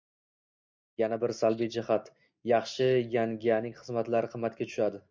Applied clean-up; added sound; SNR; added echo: neural mask model DeepFilterNet 3.